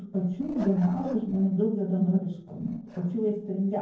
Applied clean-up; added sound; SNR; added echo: neural separator model SepFormer DNS4.